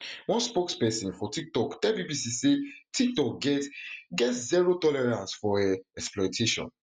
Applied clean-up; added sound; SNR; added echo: none; none; none; none.